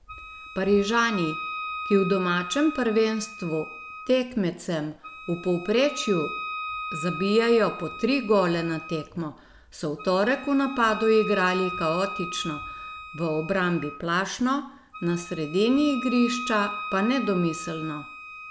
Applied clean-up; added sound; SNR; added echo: none; Wind instrument, woodwind instrument; 11 dB; none.